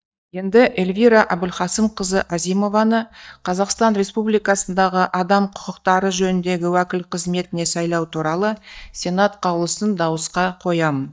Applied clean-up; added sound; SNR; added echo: neural mask model DeepFilterNet 3.